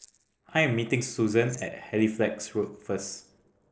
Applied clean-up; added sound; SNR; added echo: neural separator model SepFormer DNS4.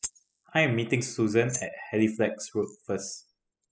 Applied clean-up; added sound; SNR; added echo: classical method spectral subtraction.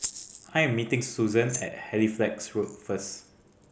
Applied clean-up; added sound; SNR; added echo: none; Rattle (instrument); 14 dB; none.